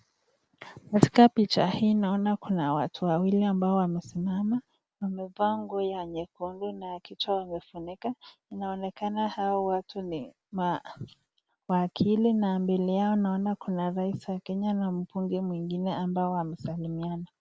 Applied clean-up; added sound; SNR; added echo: none; none; none; none.